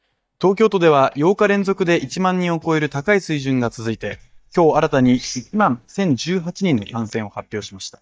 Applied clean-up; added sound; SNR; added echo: neural mask model DeepFilterNet 3.